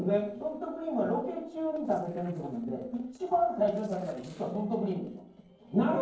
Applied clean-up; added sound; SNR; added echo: neural separator model SepFormer DNS4.